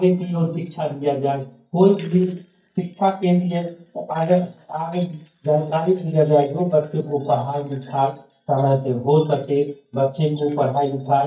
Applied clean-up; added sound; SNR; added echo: neural mask model DeepFilterNet 3.